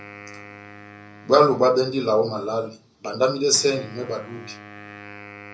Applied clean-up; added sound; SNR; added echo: none; Wind instrument, woodwind instrument; 20 dB; reverberation time 0.4 s.